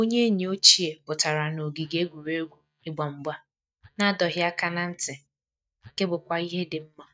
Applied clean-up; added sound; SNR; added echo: neural mask model DeepFilterNet 3.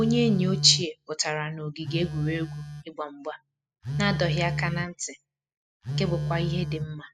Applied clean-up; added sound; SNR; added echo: classical method spectral subtraction.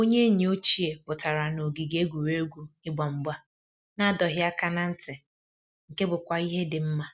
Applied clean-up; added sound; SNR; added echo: none; none; none; none.